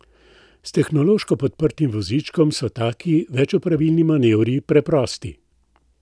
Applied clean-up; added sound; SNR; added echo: none; none; none; none.